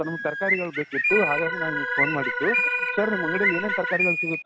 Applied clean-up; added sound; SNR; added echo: none; Bird + Organ; -2 dB; none.